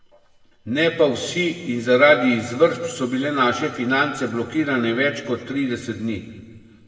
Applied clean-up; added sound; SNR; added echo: none; none; none; reverberation time 1.5 s.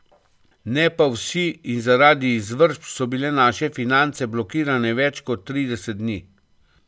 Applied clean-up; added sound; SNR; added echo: none; none; none; none.